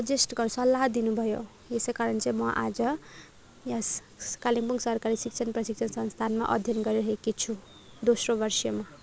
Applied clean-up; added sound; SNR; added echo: none; none; none; none.